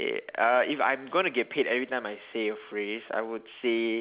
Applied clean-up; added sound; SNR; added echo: none; none; none; none.